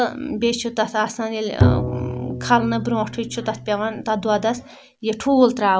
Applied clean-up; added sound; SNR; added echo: none; Bowed string instrument; 3 dB; none.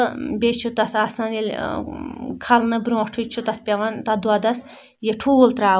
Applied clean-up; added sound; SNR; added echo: none; none; none; none.